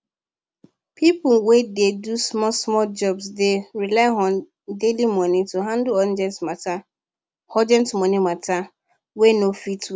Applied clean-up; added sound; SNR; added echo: none; none; none; none.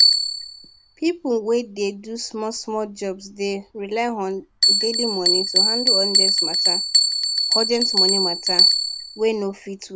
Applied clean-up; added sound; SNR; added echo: none; Bell; -5 dB; none.